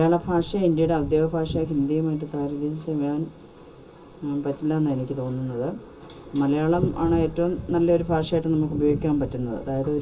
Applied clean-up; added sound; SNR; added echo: none; none; none; reverberation time 0.2 s.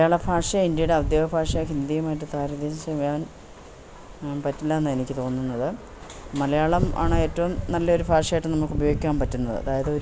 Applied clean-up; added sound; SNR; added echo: none; none; none; none.